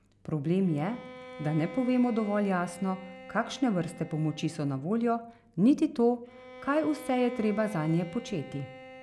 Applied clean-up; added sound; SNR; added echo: none; Bowed string instrument; 17 dB; none.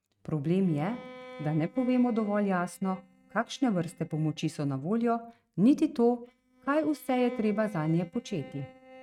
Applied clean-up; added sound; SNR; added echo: neural mask model RNNoise.